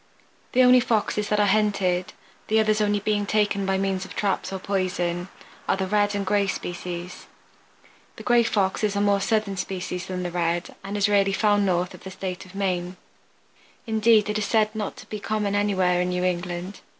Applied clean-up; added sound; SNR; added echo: none; none; none; none.